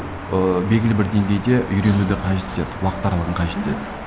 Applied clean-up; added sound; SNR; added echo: none; Car passing by / Traffic noise, roadway noise / Engine; 10 dB; none.